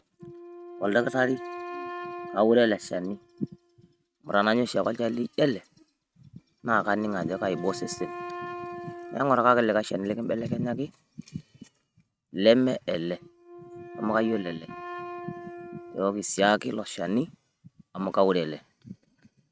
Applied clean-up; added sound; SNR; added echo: neural mask model RNNoise.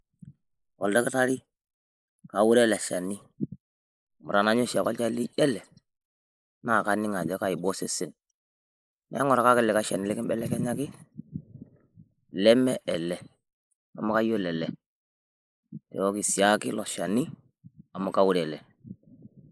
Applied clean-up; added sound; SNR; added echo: neural mask model Resemble Enhance denoiser.